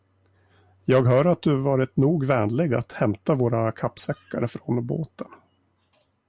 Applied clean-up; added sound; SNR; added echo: none; none; none; none.